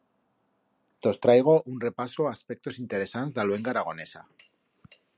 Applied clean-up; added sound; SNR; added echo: none; none; none; none.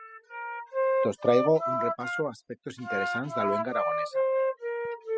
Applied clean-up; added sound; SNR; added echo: classical method spectral subtraction.